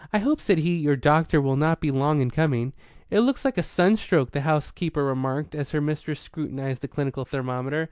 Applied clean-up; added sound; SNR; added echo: none; none; none; none.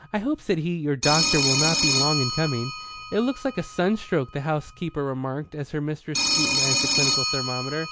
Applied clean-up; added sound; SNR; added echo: none; Telephone; 0 dB; none.